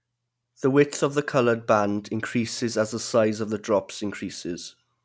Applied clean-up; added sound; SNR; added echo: none; none; none; none.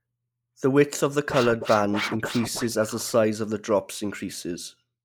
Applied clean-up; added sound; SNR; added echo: neural mask model Resemble Enhance denoiser.